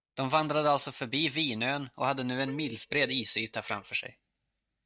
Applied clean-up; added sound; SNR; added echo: neural mask model DeepFilterNet 3.